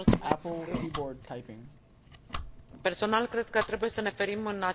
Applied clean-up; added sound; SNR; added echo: none; Domestic sounds, home sounds + Typing; 9 dB; none.